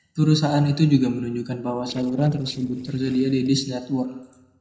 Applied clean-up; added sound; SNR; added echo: neural separator model SepFormer DNS4.